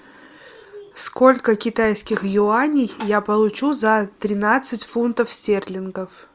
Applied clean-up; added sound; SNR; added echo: none; Tap; 17 dB; none.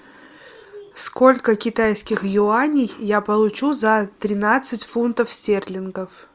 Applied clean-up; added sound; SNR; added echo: none; none; none; none.